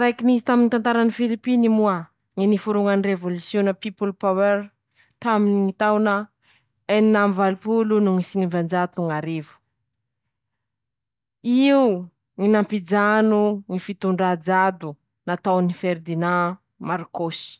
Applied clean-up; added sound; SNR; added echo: none; none; none; none.